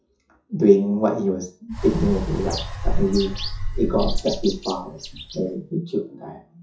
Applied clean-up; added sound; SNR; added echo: classical method WPE with log-MMSE.